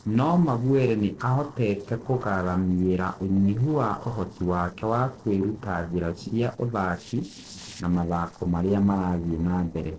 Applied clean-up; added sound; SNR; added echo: neural separator model SepFormer DNS4.